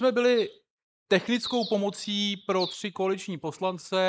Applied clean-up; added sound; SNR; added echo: neural mask model Resemble Enhance denoiser.